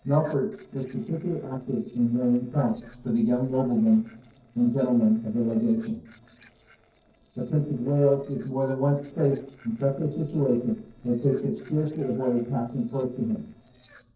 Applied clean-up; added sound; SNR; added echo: neural separator model SepFormer DNS4.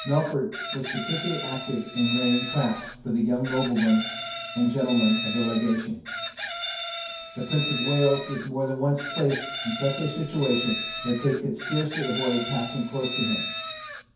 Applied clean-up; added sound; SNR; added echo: none; Chicken, rooster; 6 dB; reverberation time 0.6 s.